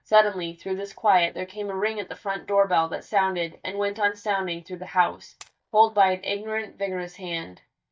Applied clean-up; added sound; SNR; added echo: neural mask model DeepFilterNet 3.